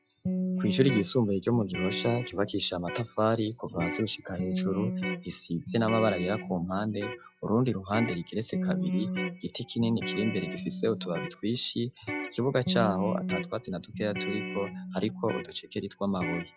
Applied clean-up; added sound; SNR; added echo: classical method log-MMSE.